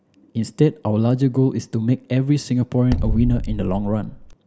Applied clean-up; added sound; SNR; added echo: none; Bass drum; 4 dB; none.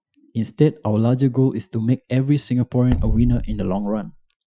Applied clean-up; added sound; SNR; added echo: classical method Wiener filter.